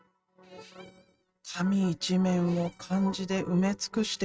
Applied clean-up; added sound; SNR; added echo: neural mask model RNNoise.